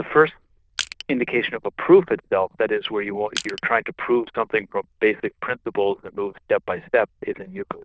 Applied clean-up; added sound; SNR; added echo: neural diffusion model UNIVERSE++.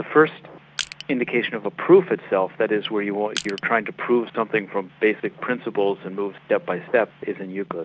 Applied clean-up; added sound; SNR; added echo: none; Crushing; 10 dB; none.